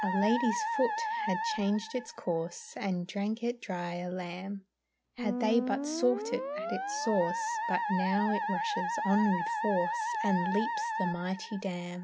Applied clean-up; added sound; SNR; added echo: none; Musical instrument; 3 dB; none.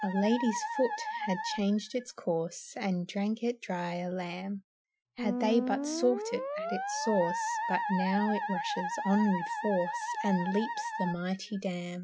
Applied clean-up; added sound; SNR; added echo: classical method Wiener filter.